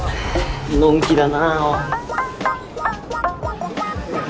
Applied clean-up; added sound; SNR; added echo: none; Boom; 13 dB; none.